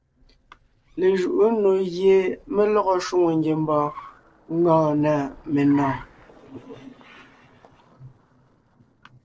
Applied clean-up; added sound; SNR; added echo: neural separator model SepFormer DNS4.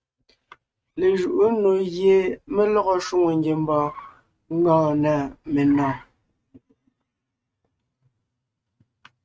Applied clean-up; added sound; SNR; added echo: neural mask model RNNoise.